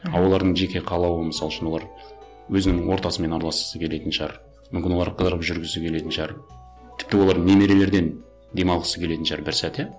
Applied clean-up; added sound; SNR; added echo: none; none; none; none.